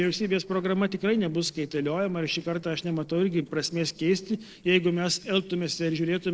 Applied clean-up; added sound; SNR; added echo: neural separator model SepFormer DNS4.